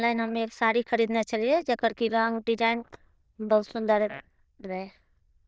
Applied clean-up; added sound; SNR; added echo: neural diffusion model UNIVERSE++.